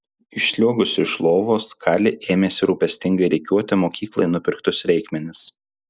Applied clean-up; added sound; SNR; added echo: none; none; none; none.